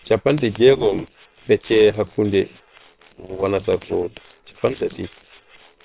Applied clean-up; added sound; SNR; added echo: neural separator model SepFormer WHAM!.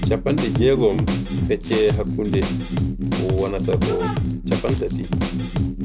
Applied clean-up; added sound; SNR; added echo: none; Drum kit; -1 dB; none.